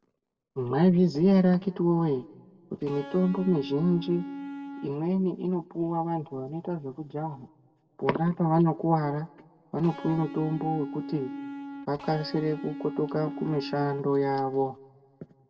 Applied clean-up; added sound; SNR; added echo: none; Electric guitar; 11 dB; reverberation time 1.0 s.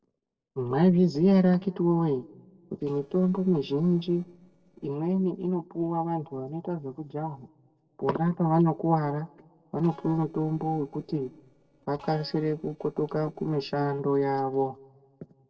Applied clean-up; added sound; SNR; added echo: neural separator model SepFormer DNS4.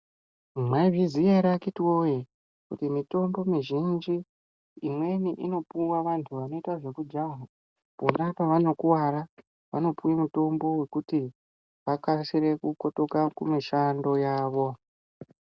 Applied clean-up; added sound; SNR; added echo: none; none; none; none.